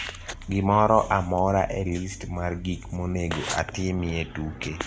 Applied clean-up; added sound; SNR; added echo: none; Engine starting / Motor vehicle (road); 16 dB; none.